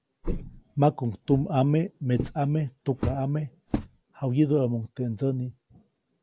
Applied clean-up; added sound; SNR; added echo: none; Walk, footsteps; 8 dB; none.